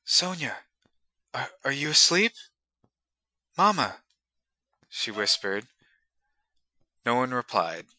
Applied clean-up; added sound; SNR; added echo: classical method Wiener filter.